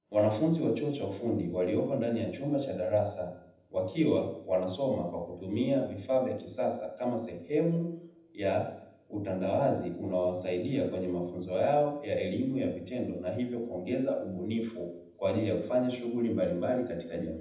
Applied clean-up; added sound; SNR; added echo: none; none; none; reverberation time 0.8 s.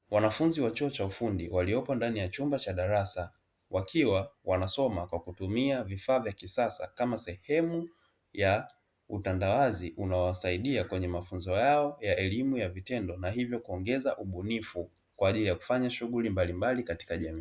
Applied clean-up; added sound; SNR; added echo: none; none; none; none.